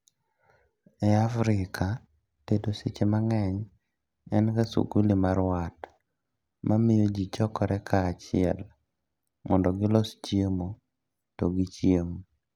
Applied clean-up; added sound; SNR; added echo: none; none; none; none.